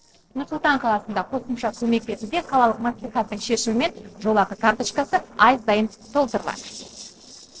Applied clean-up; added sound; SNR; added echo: neural separator model SepFormer DNS4.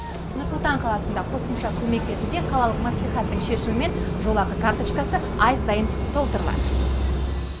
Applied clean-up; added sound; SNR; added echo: none; Engine; 18 dB; none.